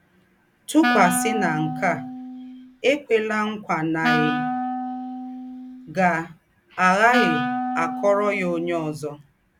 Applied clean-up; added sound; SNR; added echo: none; Wind instrument, woodwind instrument; 4 dB; none.